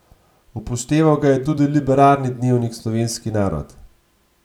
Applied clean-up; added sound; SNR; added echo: none; none; none; none.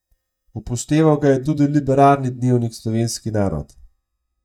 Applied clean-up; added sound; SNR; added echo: neural mask model DeepFilterNet 3.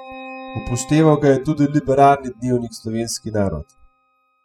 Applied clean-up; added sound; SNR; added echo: classical method spectral subtraction.